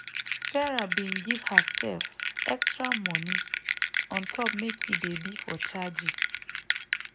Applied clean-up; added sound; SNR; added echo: none; Bell; -4 dB; none.